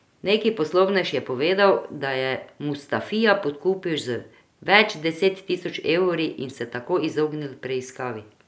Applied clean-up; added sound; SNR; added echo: none; none; none; none.